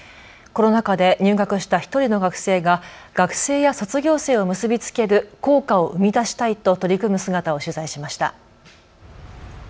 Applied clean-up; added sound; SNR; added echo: none; none; none; none.